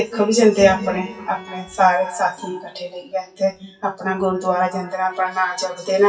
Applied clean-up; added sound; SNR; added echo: classical method WPE with log-MMSE.